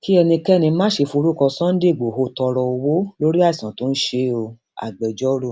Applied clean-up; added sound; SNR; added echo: none; none; none; none.